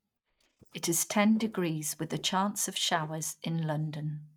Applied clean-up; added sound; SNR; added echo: neural mask model DeepFilterNet 3.